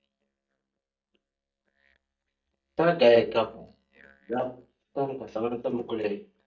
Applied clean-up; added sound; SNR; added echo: neural mask model DeepFilterNet 3.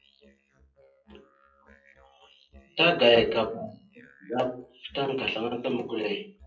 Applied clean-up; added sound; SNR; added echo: classical method WPE with log-MMSE.